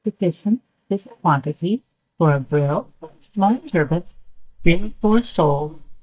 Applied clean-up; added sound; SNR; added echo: neural mask model DeepFilterNet 3.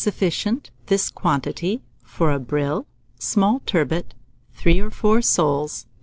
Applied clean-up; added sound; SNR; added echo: none; none; none; none.